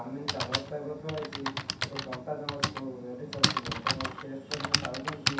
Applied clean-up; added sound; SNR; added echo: none; Typing; -5 dB; reverberation time 0.7 s.